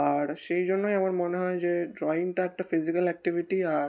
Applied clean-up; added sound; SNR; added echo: none; none; none; none.